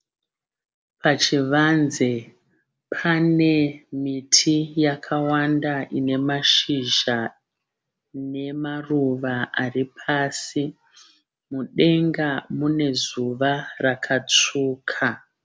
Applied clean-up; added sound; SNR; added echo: none; none; none; none.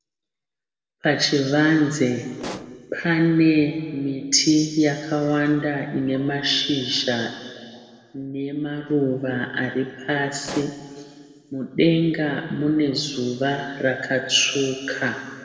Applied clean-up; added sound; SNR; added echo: none; Explosion; 16 dB; reverberation time 1.8 s.